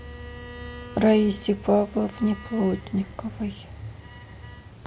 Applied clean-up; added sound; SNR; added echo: none; Bowed string instrument; 19 dB; none.